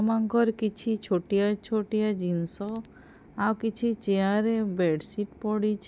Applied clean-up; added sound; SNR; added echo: none; none; none; none.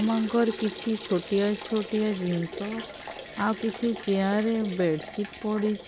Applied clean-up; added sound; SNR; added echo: none; Liquid; 12 dB; none.